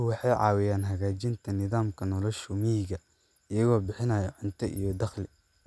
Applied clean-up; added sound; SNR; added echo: none; none; none; none.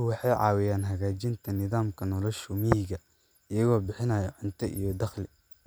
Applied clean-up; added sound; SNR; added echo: none; Tap; 11 dB; none.